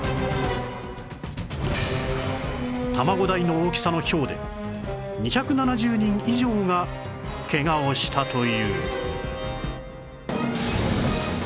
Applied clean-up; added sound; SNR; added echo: none; none; none; none.